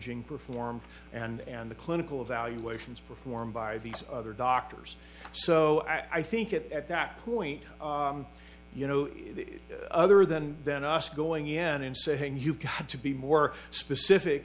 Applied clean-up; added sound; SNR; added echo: none; none; none; none.